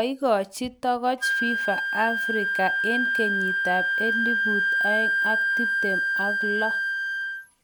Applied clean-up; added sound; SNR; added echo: none; Wind instrument, woodwind instrument; -3 dB; none.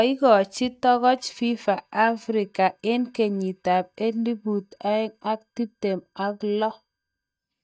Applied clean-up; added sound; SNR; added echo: neural mask model DeepFilterNet 3.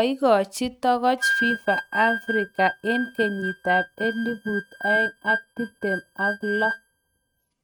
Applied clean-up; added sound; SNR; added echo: neural mask model RNNoise.